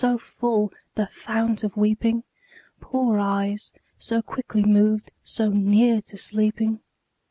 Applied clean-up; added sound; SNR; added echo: none; none; none; none.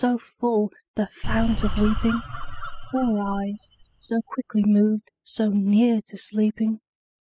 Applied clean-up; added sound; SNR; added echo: classical method spectral subtraction.